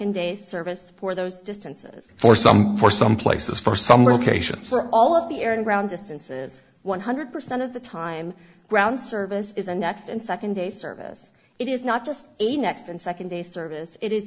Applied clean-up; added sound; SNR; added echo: none; none; none; none.